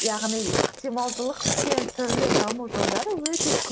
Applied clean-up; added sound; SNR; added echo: none; Chewing, mastication; -3 dB; none.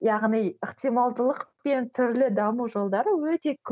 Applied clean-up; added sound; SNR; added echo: none; none; none; none.